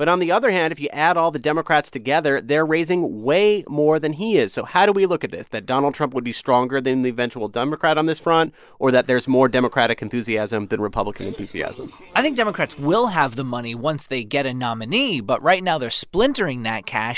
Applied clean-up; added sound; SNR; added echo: neural separator model SepFormer DNS4.